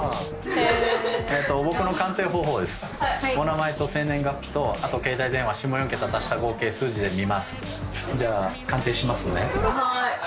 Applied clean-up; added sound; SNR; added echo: none; none; none; none.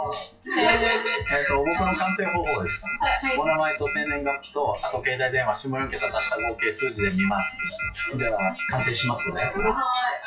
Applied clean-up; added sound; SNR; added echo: classical method WPE with log-MMSE.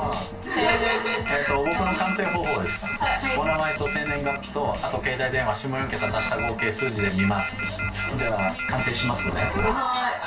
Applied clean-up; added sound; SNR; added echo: none; Telephone; 6 dB; reverberation time 0.2 s.